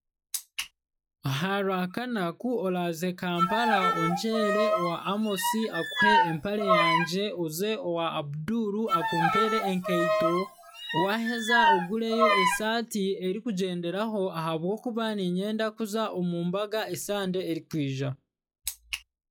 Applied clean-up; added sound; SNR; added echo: classical method log-MMSE.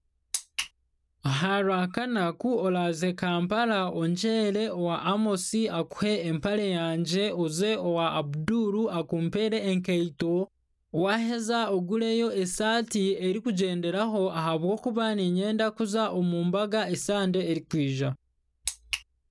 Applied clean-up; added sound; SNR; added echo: none; none; none; none.